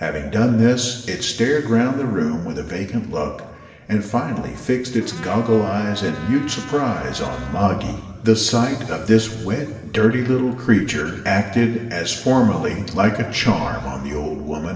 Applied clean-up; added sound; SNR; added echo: none; Trumpet; 18 dB; reverberation time 2.3 s.